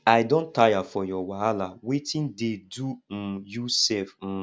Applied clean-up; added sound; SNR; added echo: none; none; none; none.